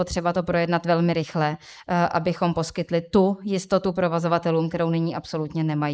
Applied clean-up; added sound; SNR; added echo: neural mask model Resemble Enhance denoiser.